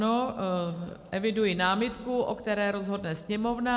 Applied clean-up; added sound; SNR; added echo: none; none; none; none.